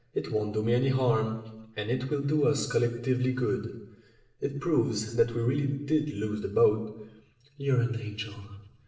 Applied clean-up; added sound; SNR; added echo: none; none; none; reverberation time 0.8 s.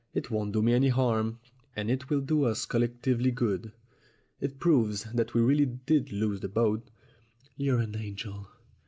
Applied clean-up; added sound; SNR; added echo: none; none; none; none.